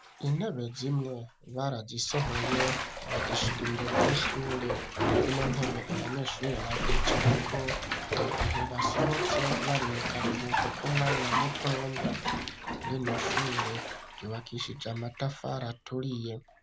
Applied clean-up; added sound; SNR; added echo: none; Bathtub (filling or washing); -3 dB; none.